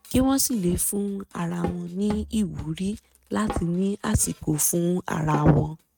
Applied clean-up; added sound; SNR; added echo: neural mask model RNNoise.